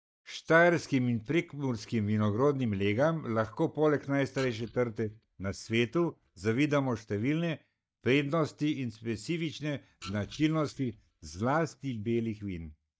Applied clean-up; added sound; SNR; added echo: neural mask model DeepFilterNet 3.